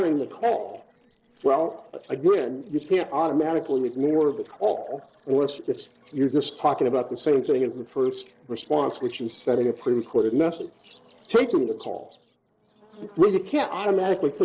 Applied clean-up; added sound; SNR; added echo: neural separator model SepFormer DNS4.